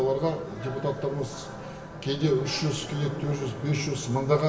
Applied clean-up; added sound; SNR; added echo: none; none; none; reverberation time 1.0 s.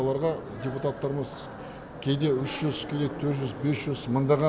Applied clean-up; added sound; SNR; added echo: none; none; none; none.